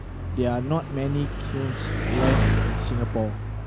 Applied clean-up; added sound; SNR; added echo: none; Bicycle; -3 dB; none.